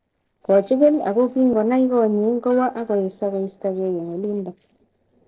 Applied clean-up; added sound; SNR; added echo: neural separator model SepFormer DNS4.